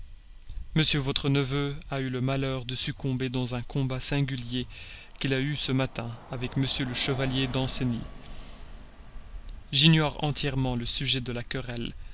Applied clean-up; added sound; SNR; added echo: none; Bus; 12 dB; none.